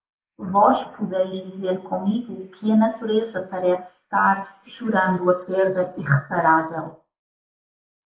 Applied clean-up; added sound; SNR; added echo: neural mask model Resemble Enhance denoiser.